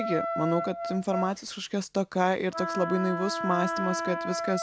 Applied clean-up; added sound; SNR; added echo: none; Wind instrument, woodwind instrument; 4 dB; none.